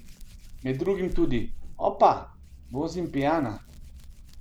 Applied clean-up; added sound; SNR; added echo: none; Hands; 7 dB; none.